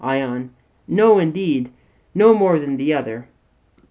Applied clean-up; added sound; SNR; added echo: none; none; none; none.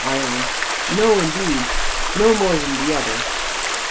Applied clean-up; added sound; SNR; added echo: none; Stream; 0 dB; none.